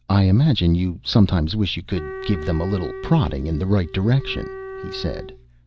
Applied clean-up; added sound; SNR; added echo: none; Wind instrument, woodwind instrument; 14 dB; none.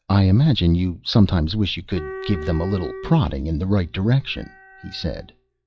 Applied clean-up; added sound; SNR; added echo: classical method log-MMSE.